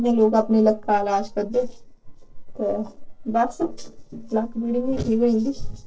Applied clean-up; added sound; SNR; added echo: neural separator model SepFormer DNS4.